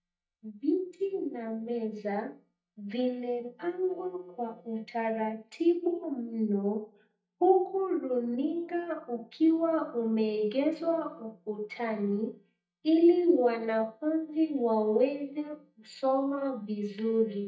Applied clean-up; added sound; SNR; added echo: neural mask model DeepFilterNet 3.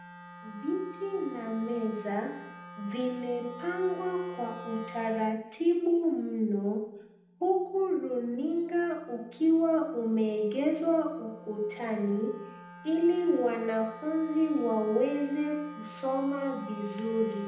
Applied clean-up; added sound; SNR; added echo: none; Wind instrument, woodwind instrument; 17 dB; reverberation time 0.8 s.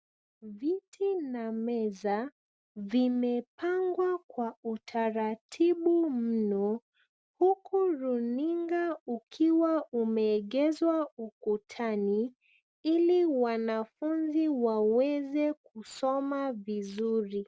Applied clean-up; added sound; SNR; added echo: none; none; none; none.